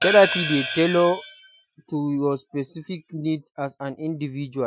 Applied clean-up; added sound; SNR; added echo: classical method Wiener filter.